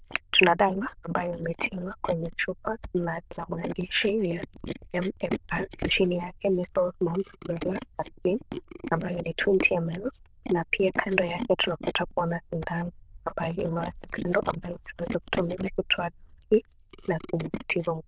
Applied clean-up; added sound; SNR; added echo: neural diffusion model UNIVERSE++.